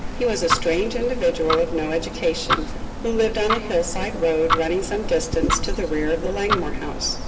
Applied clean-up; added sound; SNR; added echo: none; Tick-tock; 3 dB; reverberation time 1.6 s.